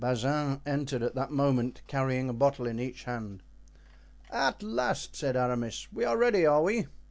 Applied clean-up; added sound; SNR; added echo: none; none; none; none.